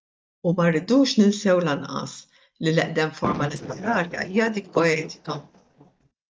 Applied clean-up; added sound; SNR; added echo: neural mask model DeepFilterNet 3.